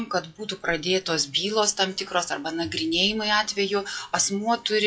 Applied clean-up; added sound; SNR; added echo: classical method WPE with log-MMSE.